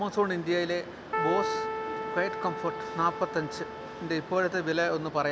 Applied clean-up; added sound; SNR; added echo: none; Keyboard (musical); 5 dB; none.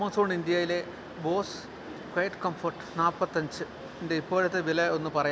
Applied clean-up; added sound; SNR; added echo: none; none; none; none.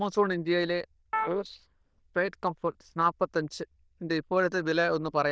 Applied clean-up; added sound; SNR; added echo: neural diffusion model UNIVERSE++.